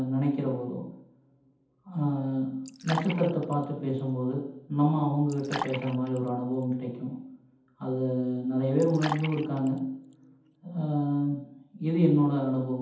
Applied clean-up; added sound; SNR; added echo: none; Fill (with liquid); 13 dB; reverberation time 0.8 s.